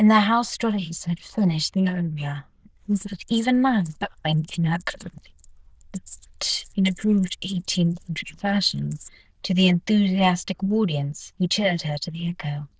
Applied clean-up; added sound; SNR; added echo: neural diffusion model UNIVERSE++.